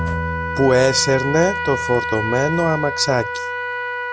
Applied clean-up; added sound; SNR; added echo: none; Bowed string instrument + Trumpet; 4 dB; none.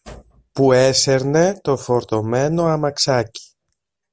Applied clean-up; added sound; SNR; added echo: none; none; none; none.